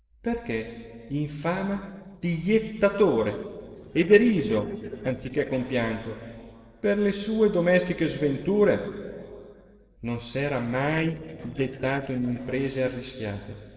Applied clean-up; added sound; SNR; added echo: neural separator model SepFormer DNS4.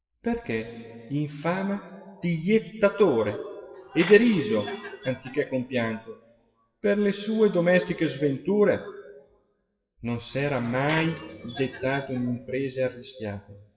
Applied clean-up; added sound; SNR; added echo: classical method WPE with log-MMSE.